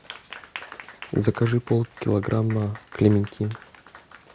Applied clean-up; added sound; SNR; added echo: none; Applause; 19 dB; none.